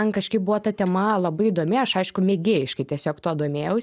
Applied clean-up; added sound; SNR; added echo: none; Bicycle bell; 18 dB; none.